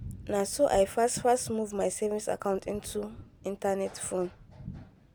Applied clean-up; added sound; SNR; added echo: none; Thunder; 17 dB; none.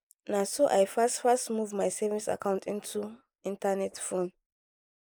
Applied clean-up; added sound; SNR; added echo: neural mask model Resemble Enhance denoiser.